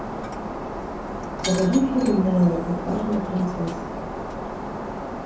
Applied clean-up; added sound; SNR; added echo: none; Shatter; 6 dB; reverberation time 0.7 s.